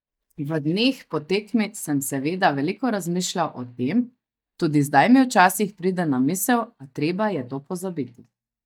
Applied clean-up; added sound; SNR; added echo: neural mask model DeepFilterNet 3.